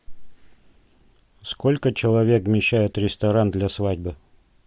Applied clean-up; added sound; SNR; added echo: none; none; none; none.